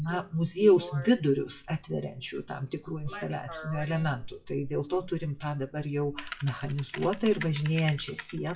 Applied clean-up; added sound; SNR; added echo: classical method WPE with log-MMSE.